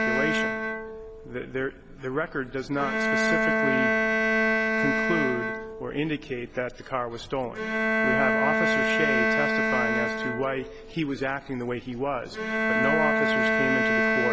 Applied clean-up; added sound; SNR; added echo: none; Bowed string instrument; -5 dB; none.